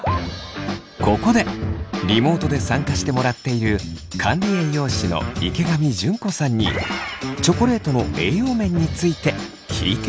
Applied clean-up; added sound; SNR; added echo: none; none; none; none.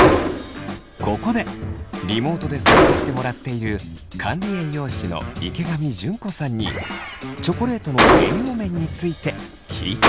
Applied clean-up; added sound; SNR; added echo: none; Gunshot, gunfire; -2 dB; none.